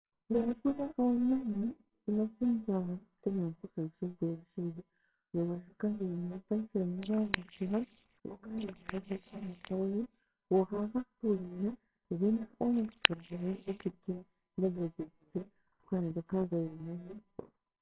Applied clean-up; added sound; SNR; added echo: neural separator model SepFormer WHAMR!.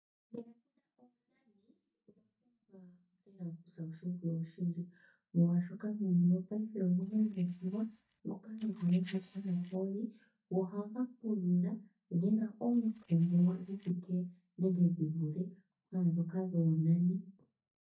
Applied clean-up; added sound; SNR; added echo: neural mask model DeepFilterNet 3.